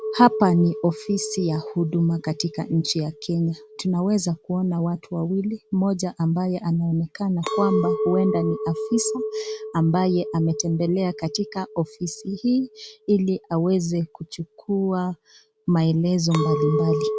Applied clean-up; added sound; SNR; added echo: none; Chink, clink; 8 dB; none.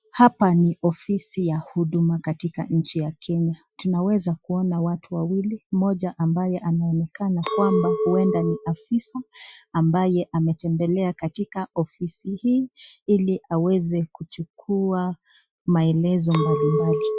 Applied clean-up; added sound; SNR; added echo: classical method Wiener filter.